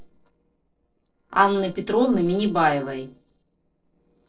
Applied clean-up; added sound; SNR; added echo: neural separator model SepFormer DNS4.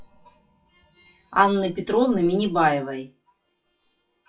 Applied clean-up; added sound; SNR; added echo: classical method WPE with log-MMSE.